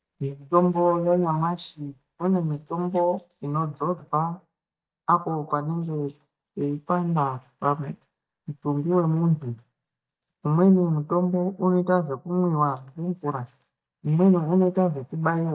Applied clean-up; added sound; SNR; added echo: neural mask model DeepFilterNet 3.